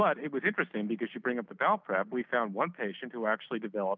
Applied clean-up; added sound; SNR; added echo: none; none; none; none.